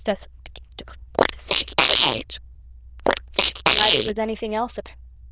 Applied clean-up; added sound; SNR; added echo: neural diffusion model UNIVERSE++.